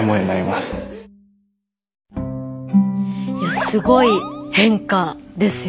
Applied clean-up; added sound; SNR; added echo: none; Bowed string instrument; 18 dB; none.